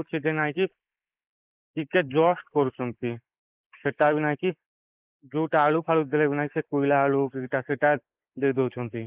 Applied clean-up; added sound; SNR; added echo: neural mask model Resemble Enhance denoiser.